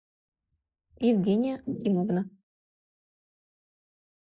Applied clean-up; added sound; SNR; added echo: neural mask model Resemble Enhance denoiser.